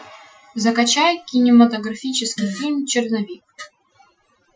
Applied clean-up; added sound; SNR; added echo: classical method Wiener filter.